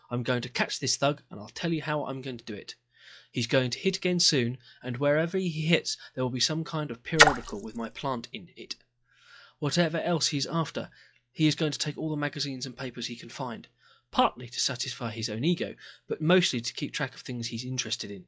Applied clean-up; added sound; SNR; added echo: classical method log-MMSE.